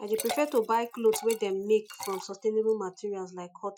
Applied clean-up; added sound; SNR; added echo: classical method Wiener filter.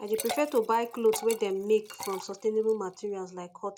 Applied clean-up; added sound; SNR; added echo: none; Liquid; 14 dB; none.